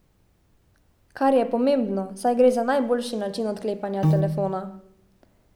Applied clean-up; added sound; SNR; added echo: none; Piano; -1 dB; none.